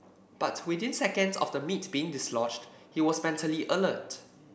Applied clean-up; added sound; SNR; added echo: none; none; none; none.